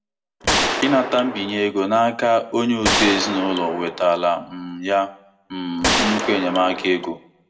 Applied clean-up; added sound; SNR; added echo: none; Gunshot, gunfire; 2 dB; reverberation time 0.4 s.